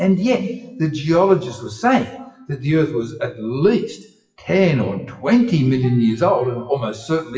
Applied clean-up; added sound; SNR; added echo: classical method WPE with log-MMSE.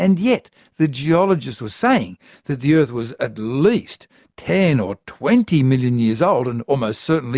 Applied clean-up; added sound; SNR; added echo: none; none; none; none.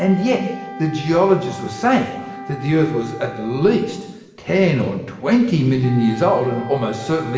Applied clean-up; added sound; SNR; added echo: none; Wind instrument, woodwind instrument; 15 dB; reverberation time 1.1 s.